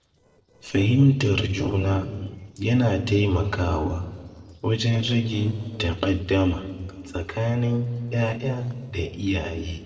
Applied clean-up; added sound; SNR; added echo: neural separator model SepFormer DNS4.